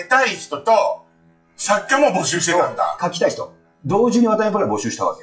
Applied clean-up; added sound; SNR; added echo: classical method WPE with log-MMSE.